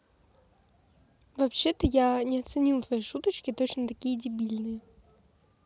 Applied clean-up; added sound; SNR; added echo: none; none; none; none.